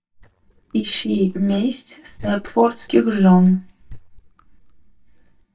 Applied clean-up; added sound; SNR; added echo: neural mask model DeepFilterNet 3.